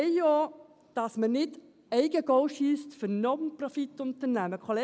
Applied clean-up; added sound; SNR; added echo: none; none; none; none.